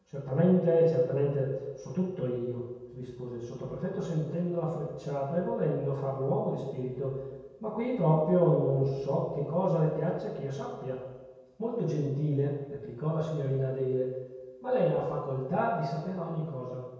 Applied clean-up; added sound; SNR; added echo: none; none; none; reverberation time 1.2 s.